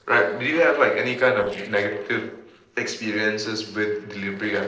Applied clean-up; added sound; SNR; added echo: neural separator model SepFormer DNS4.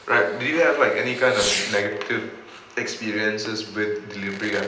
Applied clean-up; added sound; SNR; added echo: none; Fireworks; 11 dB; reverberation time 0.9 s.